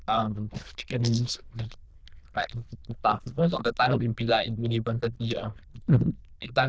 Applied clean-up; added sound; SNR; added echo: neural diffusion model UNIVERSE++.